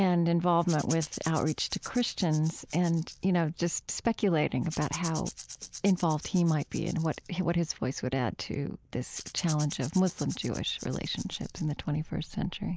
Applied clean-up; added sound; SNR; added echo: neural mask model Resemble Enhance denoiser.